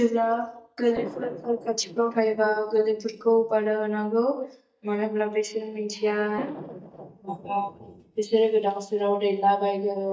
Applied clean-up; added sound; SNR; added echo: neural mask model DeepFilterNet 3.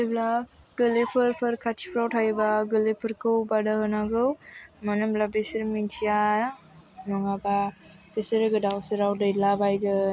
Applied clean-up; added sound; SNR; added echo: none; none; none; none.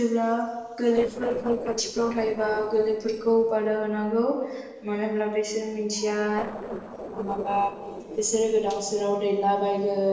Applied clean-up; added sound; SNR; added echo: neural separator model SepFormer DNS4.